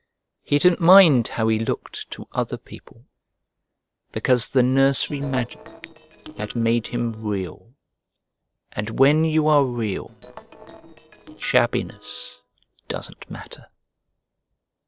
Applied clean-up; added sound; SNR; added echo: neural separator model SepFormer DNS4.